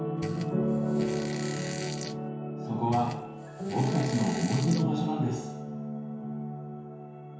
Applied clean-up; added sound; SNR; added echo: none; Fart; 12 dB; reverberation time 0.8 s.